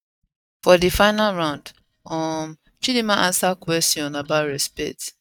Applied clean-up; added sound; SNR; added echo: neural mask model DeepFilterNet 3.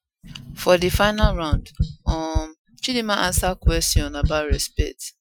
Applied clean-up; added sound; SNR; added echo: classical method Wiener filter.